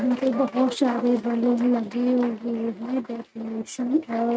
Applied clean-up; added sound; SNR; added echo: neural mask model RNNoise.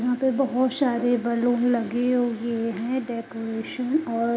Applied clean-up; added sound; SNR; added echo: none; none; none; none.